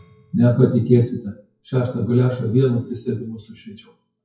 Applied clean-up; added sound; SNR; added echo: classical method WPE with log-MMSE.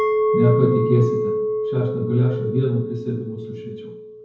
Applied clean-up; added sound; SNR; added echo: none; Chink, clink; 1 dB; reverberation time 0.9 s.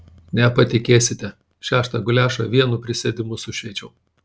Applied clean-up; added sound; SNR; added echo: none; none; none; none.